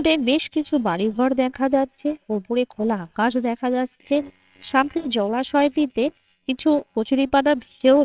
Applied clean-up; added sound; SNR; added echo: neural separator model SepFormer WHAMR!.